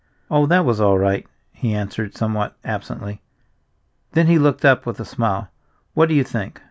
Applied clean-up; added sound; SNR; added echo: none; none; none; none.